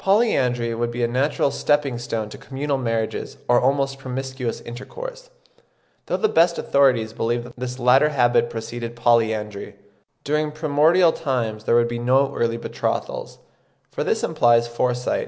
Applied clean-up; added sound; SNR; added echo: none; none; none; none.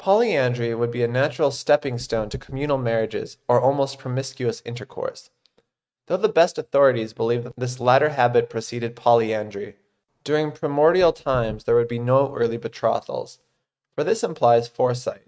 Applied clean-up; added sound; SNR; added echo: neural mask model RNNoise.